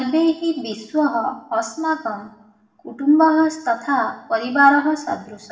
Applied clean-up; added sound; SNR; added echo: none; none; none; reverberation time 0.8 s.